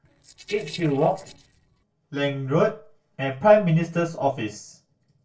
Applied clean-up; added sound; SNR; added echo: neural separator model SepFormer DNS4.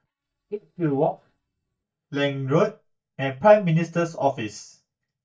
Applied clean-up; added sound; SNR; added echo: neural mask model DeepFilterNet 3.